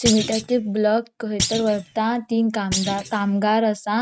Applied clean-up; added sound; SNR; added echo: neural mask model RNNoise.